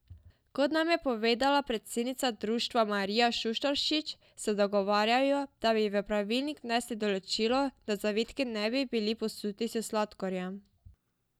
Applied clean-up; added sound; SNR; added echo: none; none; none; none.